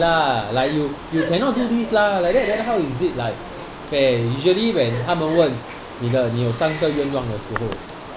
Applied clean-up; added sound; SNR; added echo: none; Wild animals; 13 dB; none.